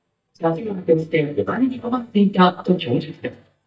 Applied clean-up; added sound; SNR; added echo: neural mask model DeepFilterNet 3.